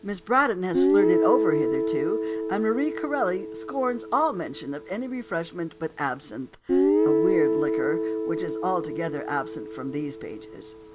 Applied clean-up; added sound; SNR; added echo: none; Guitar; -2 dB; none.